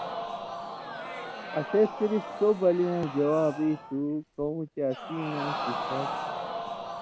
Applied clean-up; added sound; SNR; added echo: none; Crowd; 7 dB; none.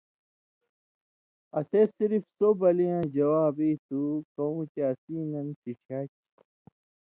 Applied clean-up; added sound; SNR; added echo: none; none; none; none.